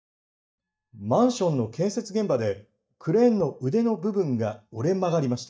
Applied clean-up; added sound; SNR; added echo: neural mask model DeepFilterNet 3.